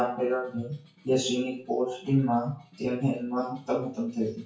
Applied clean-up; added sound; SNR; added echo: classical method WPE with log-MMSE.